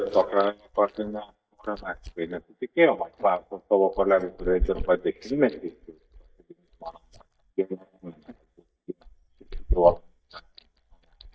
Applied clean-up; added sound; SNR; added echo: neural mask model DeepFilterNet 3.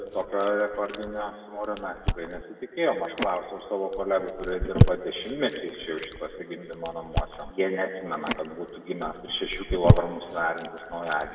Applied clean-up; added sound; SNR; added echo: none; Chewing, mastication; 0 dB; reverberation time 1.7 s.